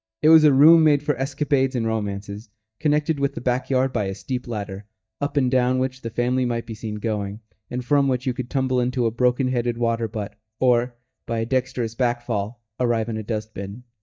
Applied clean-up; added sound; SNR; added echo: neural mask model DeepFilterNet 3.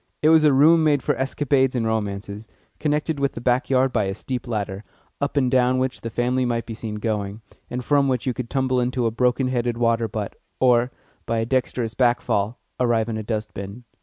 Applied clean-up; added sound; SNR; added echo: none; none; none; none.